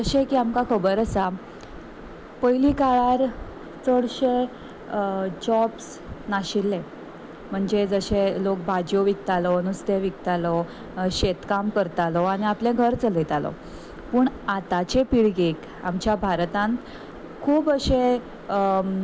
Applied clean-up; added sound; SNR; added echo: none; none; none; none.